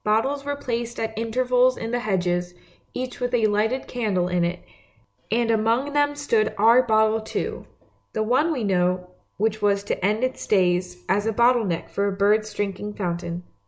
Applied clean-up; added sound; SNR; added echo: none; none; none; none.